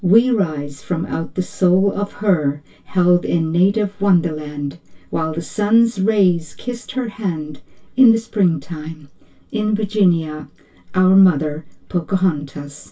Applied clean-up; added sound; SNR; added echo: none; none; none; reverberation time 0.1 s.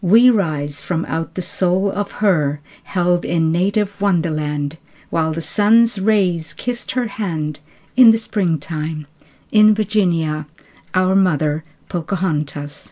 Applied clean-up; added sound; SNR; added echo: none; none; none; none.